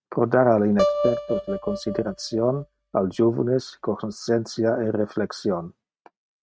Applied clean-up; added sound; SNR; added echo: neural mask model RNNoise.